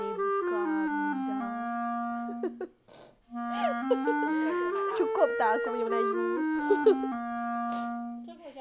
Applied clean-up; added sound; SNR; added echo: none; Wind instrument, woodwind instrument; -2 dB; none.